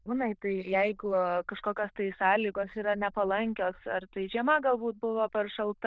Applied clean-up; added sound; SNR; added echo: neural diffusion model UNIVERSE++.